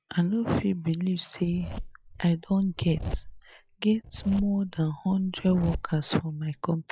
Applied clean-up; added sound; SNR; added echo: classical method log-MMSE.